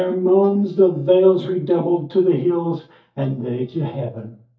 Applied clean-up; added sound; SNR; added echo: neural mask model DeepFilterNet 3.